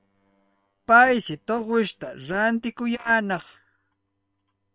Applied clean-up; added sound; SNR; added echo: neural separator model SepFormer WHAM!.